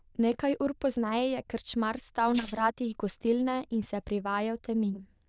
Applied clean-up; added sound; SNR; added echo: neural diffusion model UNIVERSE++.